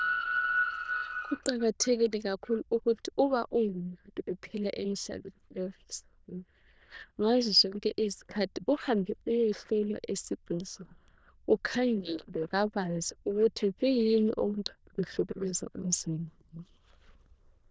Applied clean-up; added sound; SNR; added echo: neural diffusion model UNIVERSE++.